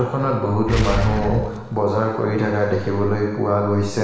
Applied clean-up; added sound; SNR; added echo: none; Boom; 8 dB; reverberation time 1.1 s.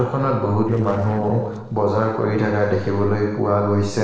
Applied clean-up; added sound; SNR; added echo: neural separator model SepFormer DNS4.